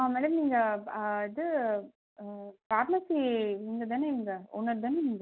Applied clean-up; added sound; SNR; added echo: none; none; none; none.